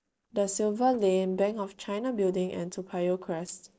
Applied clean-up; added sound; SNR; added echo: neural separator model SepFormer DNS4.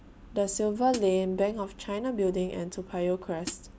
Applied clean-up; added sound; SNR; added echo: none; Hi-hat; 11 dB; none.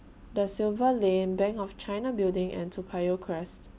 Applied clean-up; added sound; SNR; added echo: none; none; none; none.